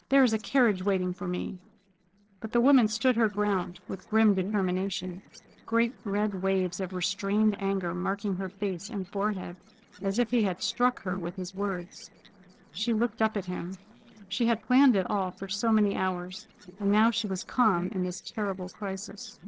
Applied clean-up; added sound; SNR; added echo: neural separator model SepFormer DNS4.